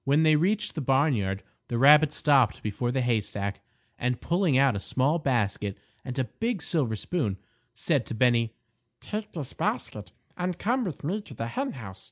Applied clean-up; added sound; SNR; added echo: none; none; none; none.